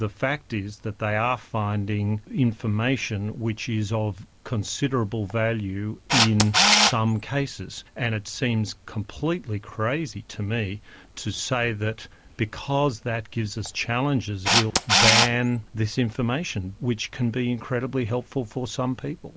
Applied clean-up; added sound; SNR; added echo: none; Camera; 4 dB; none.